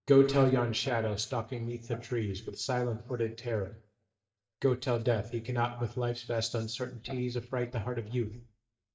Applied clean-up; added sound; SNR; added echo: neural mask model DeepFilterNet 3.